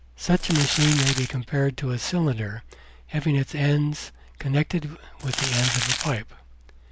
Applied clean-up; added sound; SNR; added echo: none; Crumpling, crinkling; 2 dB; none.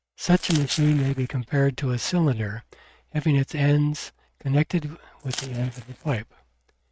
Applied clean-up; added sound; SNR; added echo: neural mask model RNNoise.